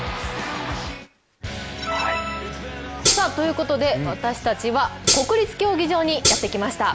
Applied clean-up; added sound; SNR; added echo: none; Hi-hat; -2 dB; none.